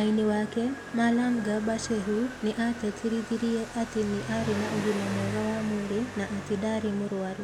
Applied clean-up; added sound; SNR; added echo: none; Motorcycle; 9 dB; none.